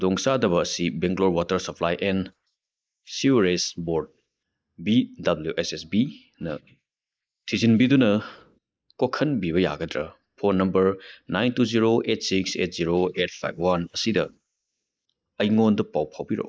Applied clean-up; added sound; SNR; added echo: neural mask model Resemble Enhance denoiser.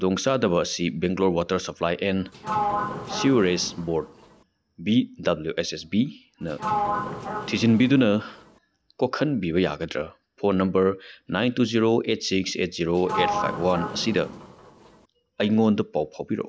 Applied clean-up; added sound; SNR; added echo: none; Sliding door; 6 dB; none.